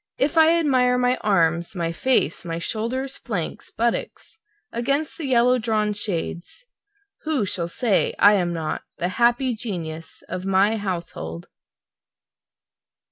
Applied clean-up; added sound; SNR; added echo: none; none; none; none.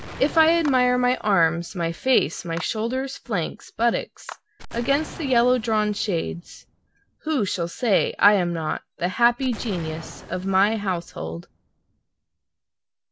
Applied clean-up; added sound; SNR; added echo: none; Explosion + Clapping; 18 dB; none.